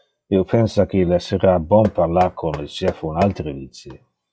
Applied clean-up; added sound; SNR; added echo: classical method log-MMSE.